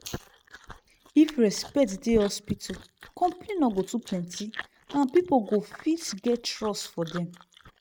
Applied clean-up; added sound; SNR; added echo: neural mask model RNNoise.